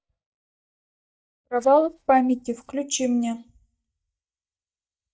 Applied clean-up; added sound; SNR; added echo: neural mask model DeepFilterNet 3.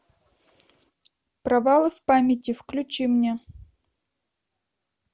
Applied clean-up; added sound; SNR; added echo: none; none; none; none.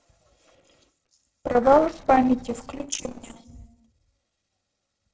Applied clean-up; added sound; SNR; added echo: neural separator model SepFormer DNS4.